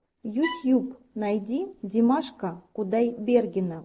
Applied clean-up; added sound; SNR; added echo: neural separator model SepFormer DNS4.